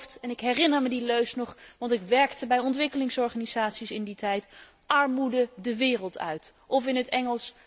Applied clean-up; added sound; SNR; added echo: none; none; none; none.